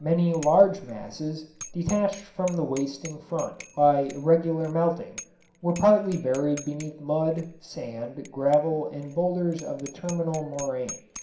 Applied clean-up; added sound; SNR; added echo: none; Bicycle bell; 20 dB; reverberation time 0.5 s.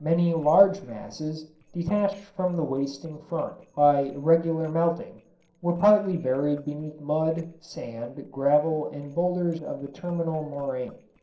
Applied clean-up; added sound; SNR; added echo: neural separator model SepFormer DNS4.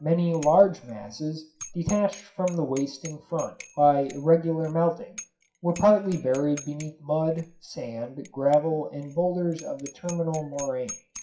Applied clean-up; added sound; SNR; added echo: classical method WPE with log-MMSE.